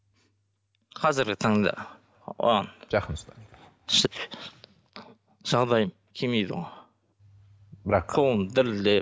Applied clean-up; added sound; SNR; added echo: none; none; none; none.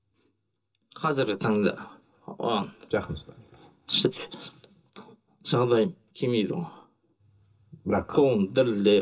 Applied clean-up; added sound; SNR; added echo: none; none; none; reverberation time 0.2 s.